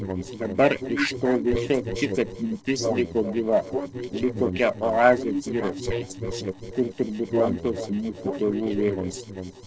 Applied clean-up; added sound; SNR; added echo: neural separator model SepFormer DNS4.